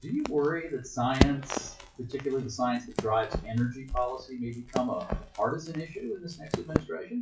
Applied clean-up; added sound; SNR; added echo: classical method WPE with log-MMSE.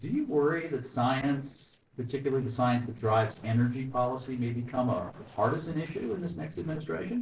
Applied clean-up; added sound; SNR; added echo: neural separator model SepFormer DNS4.